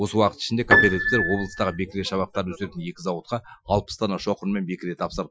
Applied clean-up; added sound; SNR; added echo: classical method Wiener filter.